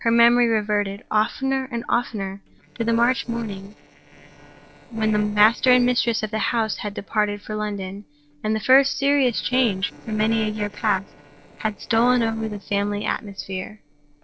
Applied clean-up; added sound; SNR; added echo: neural separator model SepFormer DNS4.